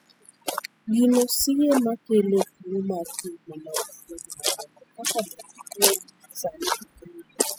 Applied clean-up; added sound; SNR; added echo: classical method spectral subtraction.